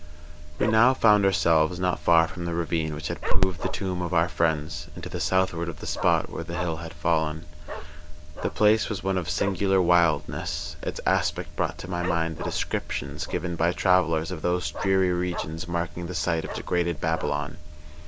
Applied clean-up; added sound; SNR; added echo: none; Dog; 16 dB; none.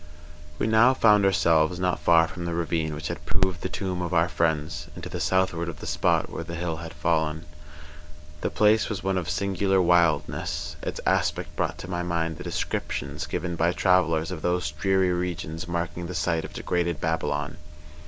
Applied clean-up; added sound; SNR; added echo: none; none; none; none.